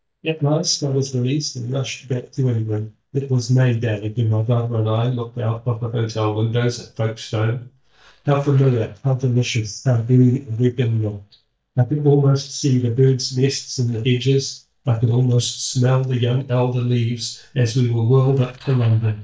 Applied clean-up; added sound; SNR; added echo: neural mask model DeepFilterNet 3.